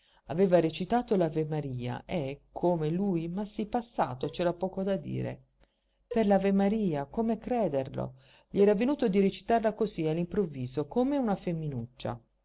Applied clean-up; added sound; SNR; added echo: none; Cowbell; 19 dB; none.